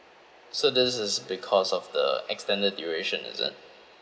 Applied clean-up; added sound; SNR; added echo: none; none; none; none.